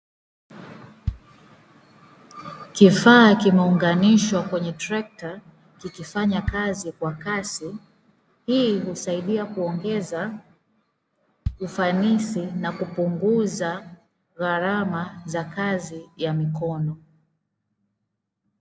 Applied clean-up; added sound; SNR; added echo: none; Bass drum; 15 dB; none.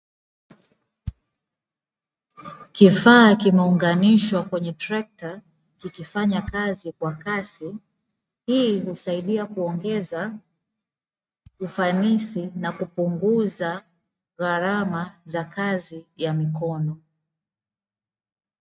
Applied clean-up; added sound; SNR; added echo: neural mask model RNNoise.